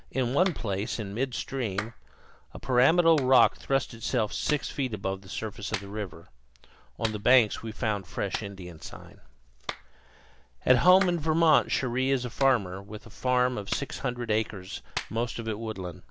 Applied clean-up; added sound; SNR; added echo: none; Clapping; 15 dB; none.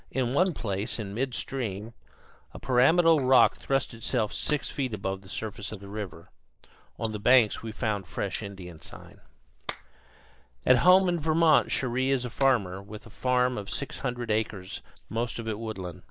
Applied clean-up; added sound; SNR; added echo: neural mask model Resemble Enhance denoiser.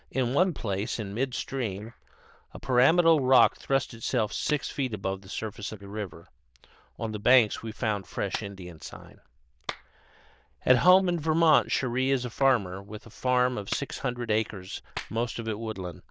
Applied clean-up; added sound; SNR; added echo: neural diffusion model UNIVERSE++.